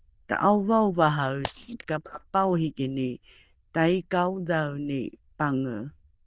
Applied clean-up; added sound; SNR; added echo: neural diffusion model UNIVERSE++.